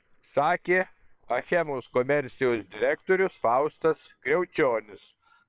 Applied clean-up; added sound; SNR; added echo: neural separator model SepFormer WHAM!.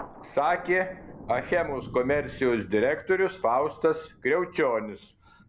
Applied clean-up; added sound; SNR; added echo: none; Thunder; 18 dB; none.